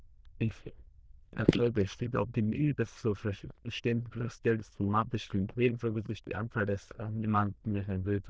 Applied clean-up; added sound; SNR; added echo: neural diffusion model UNIVERSE++.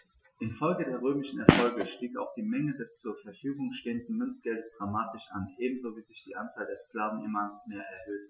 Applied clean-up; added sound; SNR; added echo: classical method Wiener filter.